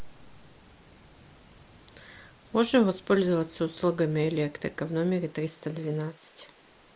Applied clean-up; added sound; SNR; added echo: neural mask model Resemble Enhance denoiser.